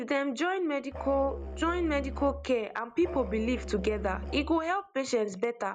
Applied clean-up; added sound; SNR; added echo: none; Musical instrument; 9 dB; none.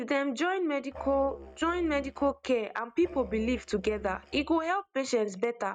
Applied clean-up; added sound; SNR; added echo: neural mask model RNNoise.